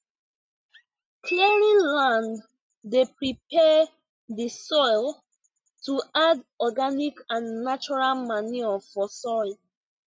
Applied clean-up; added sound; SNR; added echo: neural mask model RNNoise.